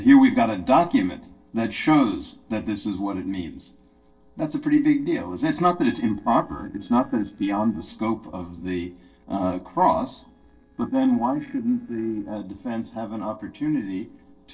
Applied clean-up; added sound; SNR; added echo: neural separator model SepFormer DNS4.